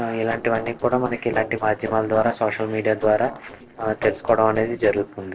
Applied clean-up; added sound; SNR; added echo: neural separator model SepFormer DNS4.